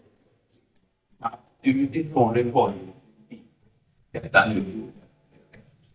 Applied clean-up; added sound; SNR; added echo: neural mask model DeepFilterNet 3.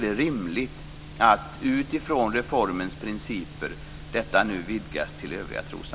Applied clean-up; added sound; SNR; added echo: none; none; none; none.